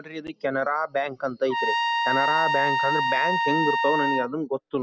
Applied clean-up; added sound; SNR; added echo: none; Trumpet; -2 dB; none.